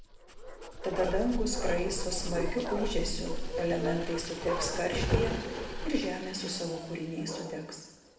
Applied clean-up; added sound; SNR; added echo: none; Bark; 1 dB; reverberation time 1.1 s.